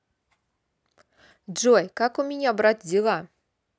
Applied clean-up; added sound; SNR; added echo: none; none; none; none.